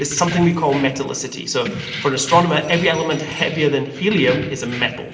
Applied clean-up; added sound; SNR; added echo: none; Keys jangling; 12 dB; reverberation time 1.5 s.